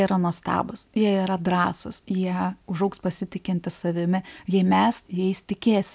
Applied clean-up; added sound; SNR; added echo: none; none; none; none.